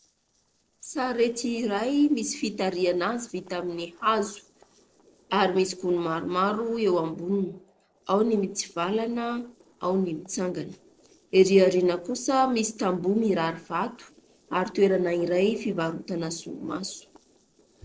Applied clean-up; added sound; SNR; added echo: neural separator model SepFormer DNS4.